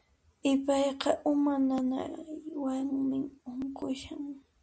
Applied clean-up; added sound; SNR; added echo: none; none; none; none.